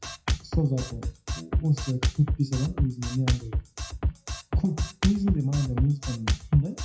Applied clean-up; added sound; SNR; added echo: classical method WPE with log-MMSE.